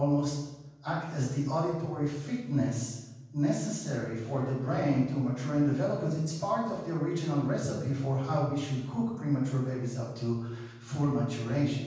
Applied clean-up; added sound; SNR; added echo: none; none; none; reverberation time 1.2 s.